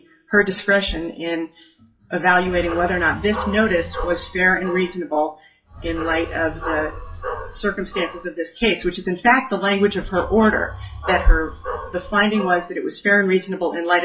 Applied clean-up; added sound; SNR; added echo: classical method WPE with log-MMSE.